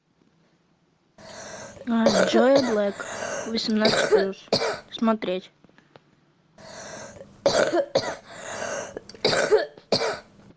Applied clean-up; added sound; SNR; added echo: none; Cough; -3 dB; none.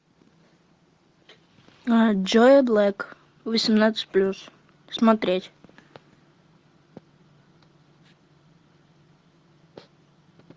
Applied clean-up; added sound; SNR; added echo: none; none; none; none.